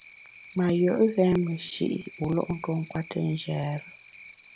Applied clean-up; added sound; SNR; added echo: none; Cricket; 15 dB; none.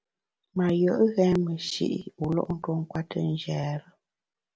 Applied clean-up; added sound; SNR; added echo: none; none; none; none.